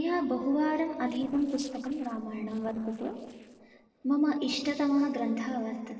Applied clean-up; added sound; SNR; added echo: neural separator model SepFormer DNS4.